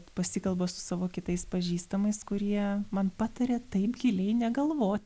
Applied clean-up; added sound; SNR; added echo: none; none; none; none.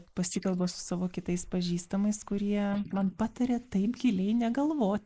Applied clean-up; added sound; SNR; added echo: neural mask model Resemble Enhance denoiser.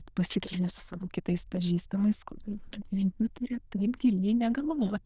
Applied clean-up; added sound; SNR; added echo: neural diffusion model UNIVERSE++.